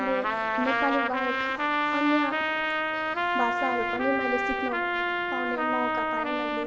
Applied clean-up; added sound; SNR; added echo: none; Trumpet; -4 dB; none.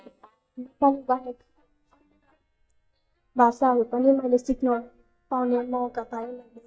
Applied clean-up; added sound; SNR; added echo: neural mask model DeepFilterNet 3.